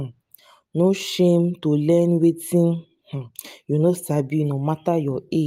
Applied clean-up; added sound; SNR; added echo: none; none; none; none.